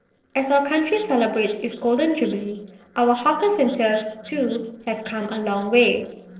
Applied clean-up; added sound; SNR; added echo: neural separator model SepFormer DNS4.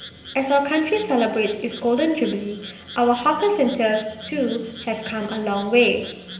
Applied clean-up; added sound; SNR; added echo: none; Frog; 19 dB; reverberation time 0.9 s.